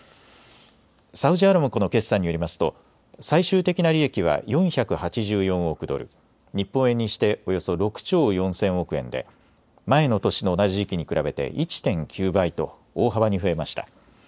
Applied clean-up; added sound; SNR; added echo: none; none; none; none.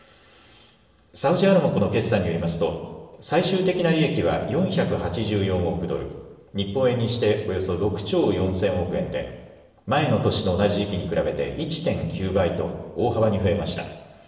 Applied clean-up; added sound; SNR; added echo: none; none; none; reverberation time 1.1 s.